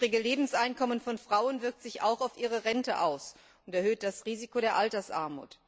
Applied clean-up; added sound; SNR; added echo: none; none; none; none.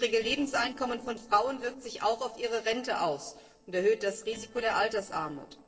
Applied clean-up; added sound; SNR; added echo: neural separator model SepFormer DNS4.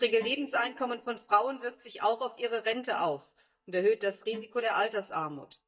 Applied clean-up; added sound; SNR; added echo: neural mask model DeepFilterNet 3.